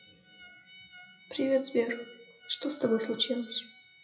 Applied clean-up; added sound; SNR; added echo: classical method WPE with log-MMSE.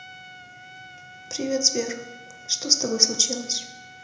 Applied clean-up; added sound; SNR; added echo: none; Trumpet; 18 dB; reverberation time 0.8 s.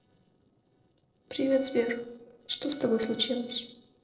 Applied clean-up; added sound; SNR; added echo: neural separator model SepFormer DNS4.